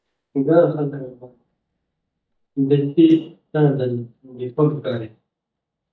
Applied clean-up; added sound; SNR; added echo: neural mask model DeepFilterNet 3.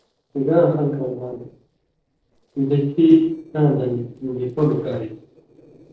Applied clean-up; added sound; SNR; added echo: neural separator model SepFormer DNS4.